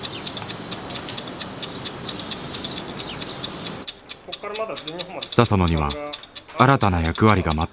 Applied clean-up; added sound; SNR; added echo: none; Clock; 14 dB; none.